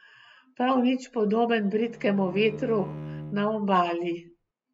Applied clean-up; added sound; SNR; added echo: none; Bowed string instrument; 15 dB; none.